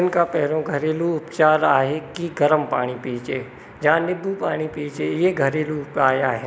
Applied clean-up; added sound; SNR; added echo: none; none; none; none.